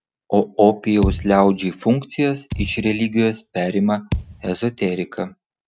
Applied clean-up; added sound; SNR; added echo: neural mask model RNNoise.